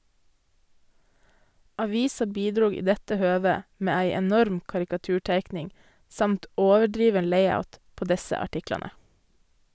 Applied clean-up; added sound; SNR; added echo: none; none; none; none.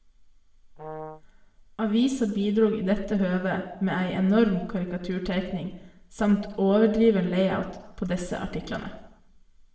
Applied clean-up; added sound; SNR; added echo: none; Brass instrument; 14 dB; reverberation time 0.7 s.